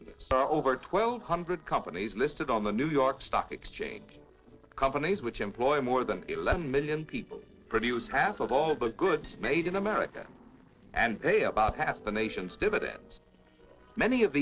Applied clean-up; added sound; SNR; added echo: neural separator model SepFormer DNS4.